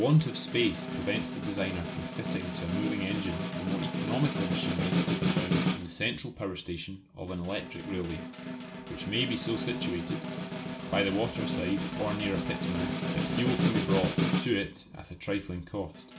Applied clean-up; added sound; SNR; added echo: none; Snare drum; 0 dB; none.